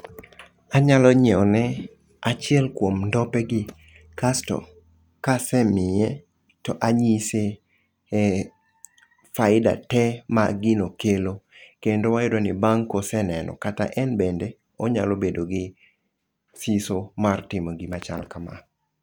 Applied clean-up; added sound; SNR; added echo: none; none; none; none.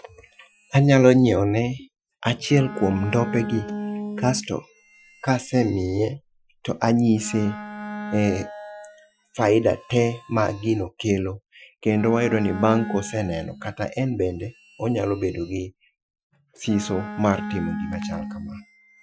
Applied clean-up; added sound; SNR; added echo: classical method Wiener filter.